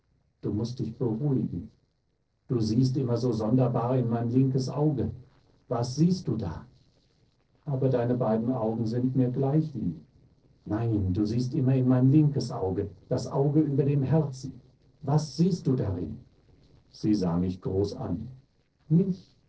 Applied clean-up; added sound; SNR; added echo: neural separator model SepFormer DNS4.